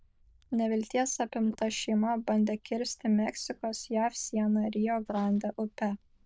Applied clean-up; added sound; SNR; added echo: neural diffusion model UNIVERSE++.